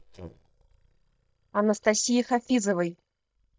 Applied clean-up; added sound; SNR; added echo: neural mask model DeepFilterNet 3.